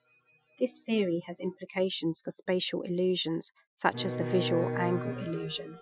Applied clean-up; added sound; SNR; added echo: classical method Wiener filter.